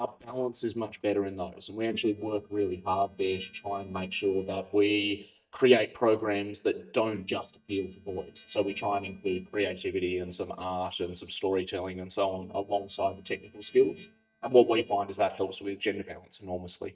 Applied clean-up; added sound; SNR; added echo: neural mask model DeepFilterNet 3.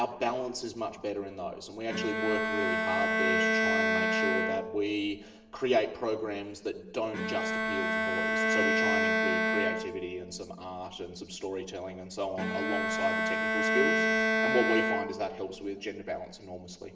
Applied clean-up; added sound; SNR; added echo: none; Bowed string instrument; -3 dB; reverberation time 0.8 s.